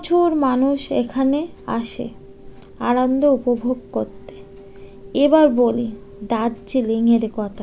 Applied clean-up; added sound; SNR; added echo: none; none; none; none.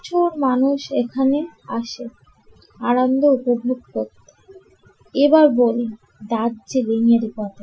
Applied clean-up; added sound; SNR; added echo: classical method Wiener filter.